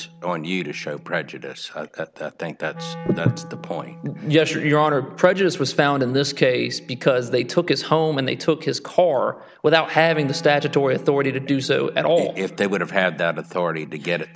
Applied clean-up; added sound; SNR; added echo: none; Wind instrument, woodwind instrument; 19 dB; none.